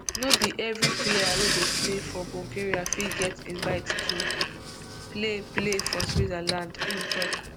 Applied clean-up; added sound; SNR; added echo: none; Telephone + Engine / Car; -3 dB; none.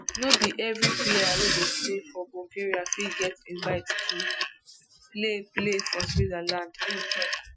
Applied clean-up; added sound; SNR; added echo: classical method Wiener filter.